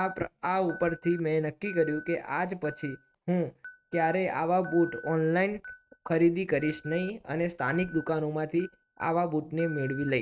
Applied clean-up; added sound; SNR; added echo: neural mask model RNNoise.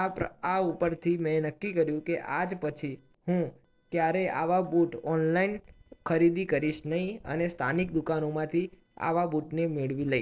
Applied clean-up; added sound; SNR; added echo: neural separator model SepFormer DNS4.